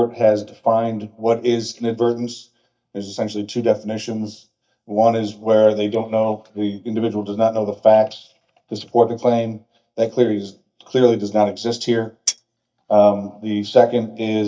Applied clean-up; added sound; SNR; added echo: neural mask model DeepFilterNet 3.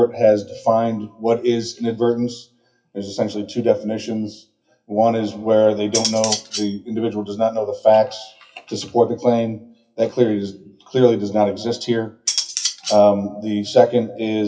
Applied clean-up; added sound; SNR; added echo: classical method WPE with log-MMSE.